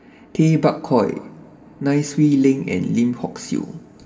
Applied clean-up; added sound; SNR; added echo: none; none; none; reverberation time 1.9 s.